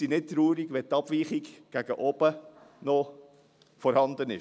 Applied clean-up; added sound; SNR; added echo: none; none; none; none.